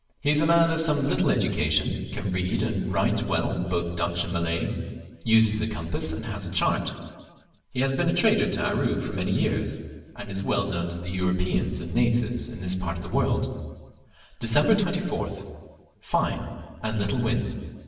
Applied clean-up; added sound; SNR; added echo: none; none; none; reverberation time 1.3 s.